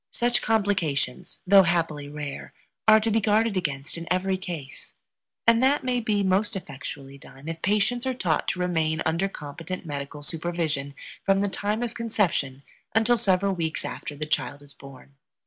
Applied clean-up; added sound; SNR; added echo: none; none; none; none.